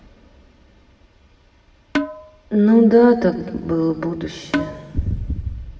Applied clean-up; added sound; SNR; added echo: none; Percussion; 6 dB; reverberation time 2.8 s.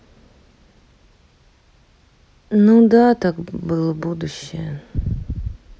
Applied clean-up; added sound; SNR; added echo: none; none; none; none.